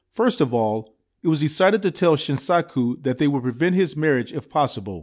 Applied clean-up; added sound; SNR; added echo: none; none; none; none.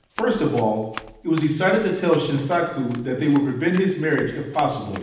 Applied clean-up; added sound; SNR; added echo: none; Run; 19 dB; reverberation time 0.9 s.